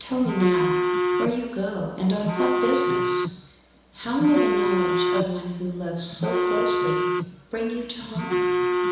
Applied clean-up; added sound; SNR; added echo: none; Telephone; -2 dB; reverberation time 1.0 s.